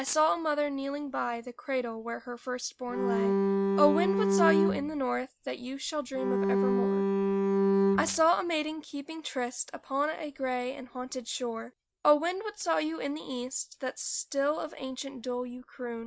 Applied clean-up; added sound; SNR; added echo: none; Bowed string instrument; -5 dB; none.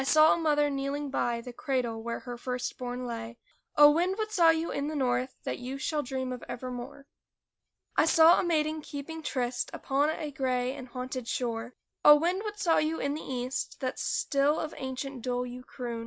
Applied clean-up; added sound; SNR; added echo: none; none; none; none.